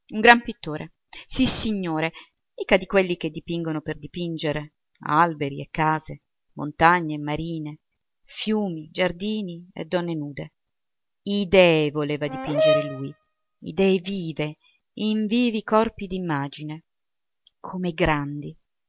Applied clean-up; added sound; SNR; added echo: none; Brass instrument; 1 dB; none.